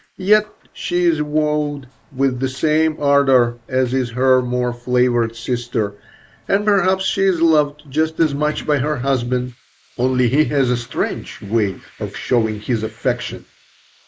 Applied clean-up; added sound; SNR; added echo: neural mask model Resemble Enhance denoiser.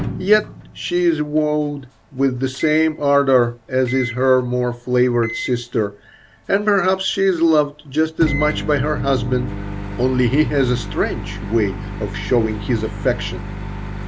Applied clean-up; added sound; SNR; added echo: none; Microwave oven; 10 dB; none.